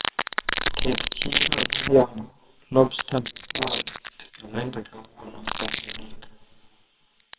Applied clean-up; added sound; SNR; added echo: neural separator model SepFormer WHAMR!.